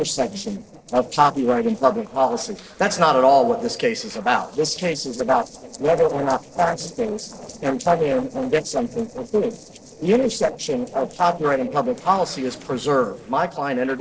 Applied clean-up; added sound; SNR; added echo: neural separator model SepFormer DNS4.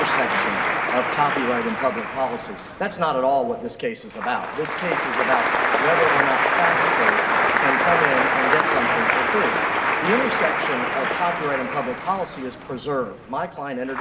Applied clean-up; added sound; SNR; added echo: none; Applause; -3 dB; reverberation time 1.2 s.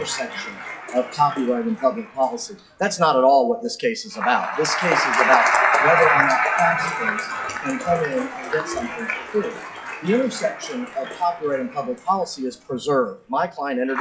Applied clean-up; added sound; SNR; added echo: classical method WPE with log-MMSE.